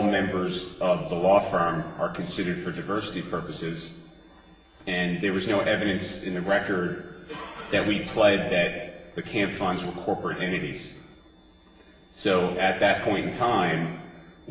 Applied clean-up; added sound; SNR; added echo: none; none; none; reverberation time 1.1 s.